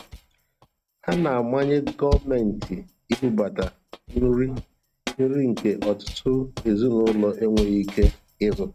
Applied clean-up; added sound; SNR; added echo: neural mask model RNNoise.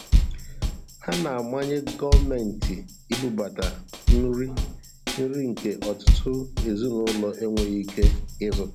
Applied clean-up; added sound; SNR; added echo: none; Bass drum / Snare drum / Drum kit; -4 dB; none.